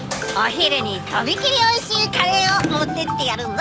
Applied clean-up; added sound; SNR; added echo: none; Sliding door / Slam; 10 dB; none.